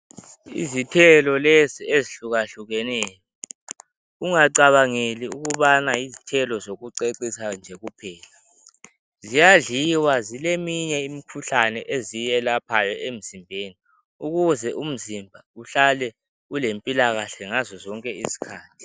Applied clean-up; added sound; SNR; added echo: none; none; none; none.